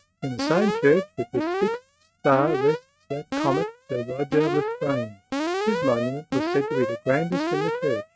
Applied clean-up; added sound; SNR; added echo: neural mask model RNNoise.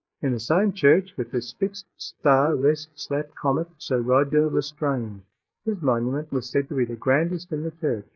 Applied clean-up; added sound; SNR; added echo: neural mask model Resemble Enhance denoiser.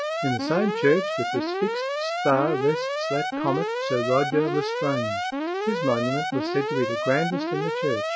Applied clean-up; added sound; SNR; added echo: classical method Wiener filter.